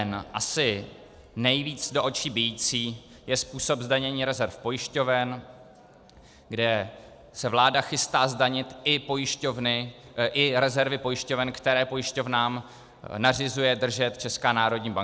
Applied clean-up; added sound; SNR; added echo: none; none; none; none.